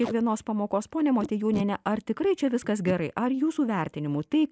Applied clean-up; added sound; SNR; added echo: neural mask model Resemble Enhance denoiser.